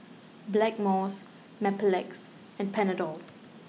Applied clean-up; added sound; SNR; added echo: none; none; none; none.